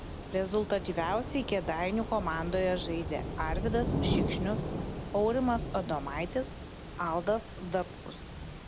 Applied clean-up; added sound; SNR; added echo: none; Thunder / Rain; 4 dB; none.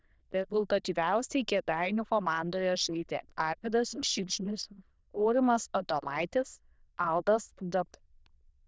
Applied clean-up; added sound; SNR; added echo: neural diffusion model UNIVERSE++.